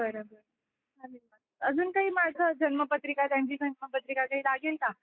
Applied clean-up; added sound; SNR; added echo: neural mask model Resemble Enhance denoiser.